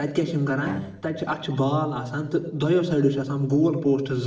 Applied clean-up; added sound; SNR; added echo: neural separator model SepFormer DNS4.